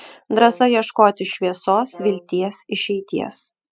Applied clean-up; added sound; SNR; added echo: classical method spectral subtraction.